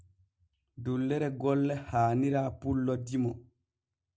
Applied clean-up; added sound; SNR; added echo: none; none; none; none.